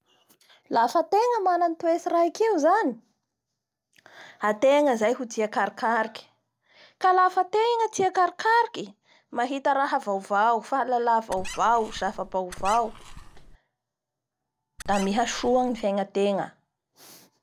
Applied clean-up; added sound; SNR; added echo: none; Squeak; 13 dB; none.